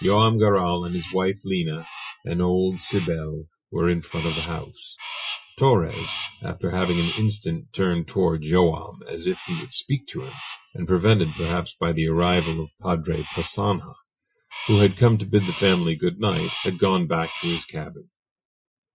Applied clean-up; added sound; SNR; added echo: classical method Wiener filter.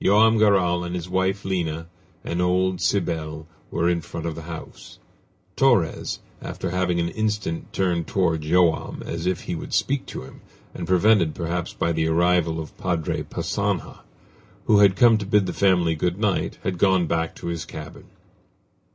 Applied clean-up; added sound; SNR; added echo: none; none; none; none.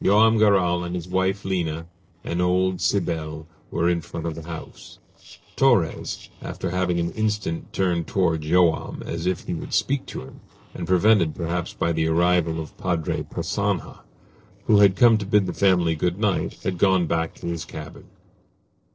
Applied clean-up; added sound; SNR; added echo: neural separator model SepFormer DNS4.